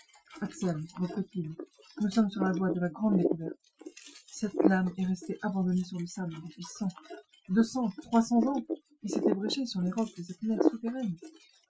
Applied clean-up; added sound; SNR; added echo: classical method Wiener filter.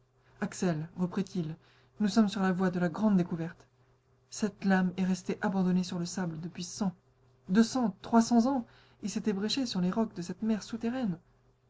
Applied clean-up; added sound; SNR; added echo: none; none; none; none.